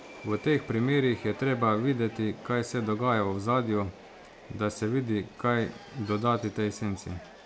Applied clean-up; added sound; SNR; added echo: none; Subway, metro, underground; 19 dB; none.